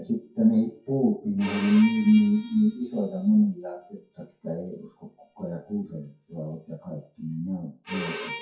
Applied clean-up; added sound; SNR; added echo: classical method WPE with log-MMSE.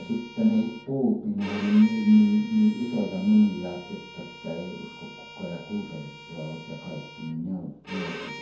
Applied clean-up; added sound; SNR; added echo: none; Bowed string instrument; 17 dB; reverberation time 0.6 s.